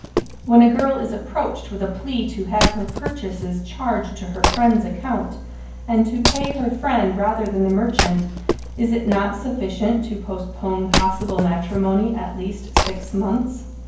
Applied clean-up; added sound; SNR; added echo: none; Wood; 5 dB; reverberation time 0.9 s.